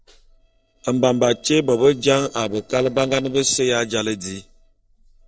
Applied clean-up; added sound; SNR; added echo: neural separator model SepFormer DNS4.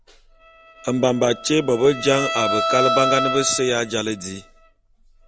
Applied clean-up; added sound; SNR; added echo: none; Bowed string instrument; 4 dB; none.